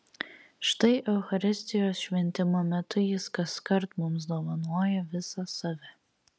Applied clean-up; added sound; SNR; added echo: none; none; none; none.